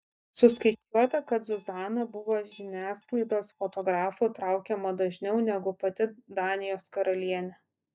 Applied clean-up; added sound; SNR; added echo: neural mask model DeepFilterNet 3.